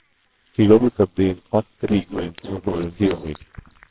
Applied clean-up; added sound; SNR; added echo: neural separator model SepFormer WHAMR!.